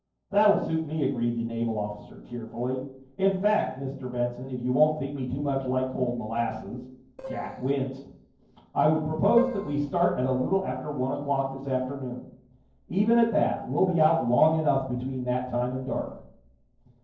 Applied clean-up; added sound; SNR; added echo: neural separator model SepFormer DNS4.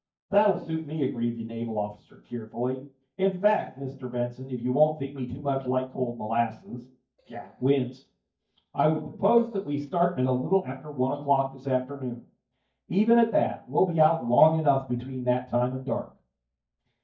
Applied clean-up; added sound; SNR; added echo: neural mask model DeepFilterNet 3.